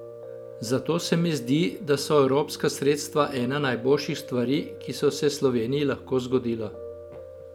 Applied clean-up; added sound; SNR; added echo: none; Piano; 15 dB; none.